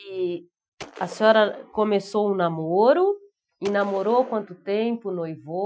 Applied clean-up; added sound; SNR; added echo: classical method Wiener filter.